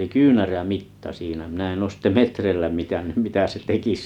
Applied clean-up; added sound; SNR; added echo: none; none; none; none.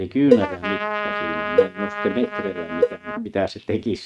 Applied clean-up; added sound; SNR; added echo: neural mask model RNNoise.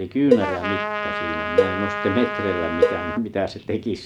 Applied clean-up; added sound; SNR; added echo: none; Trumpet + Cowbell; -1 dB; none.